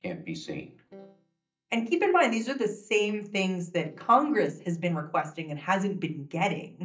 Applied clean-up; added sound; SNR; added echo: neural mask model DeepFilterNet 3.